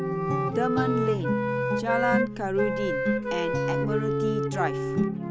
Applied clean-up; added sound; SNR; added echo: none; Wind instrument, woodwind instrument + Guitar; -4 dB; none.